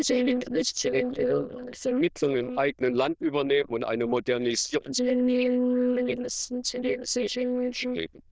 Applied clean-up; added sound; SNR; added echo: neural diffusion model UNIVERSE++.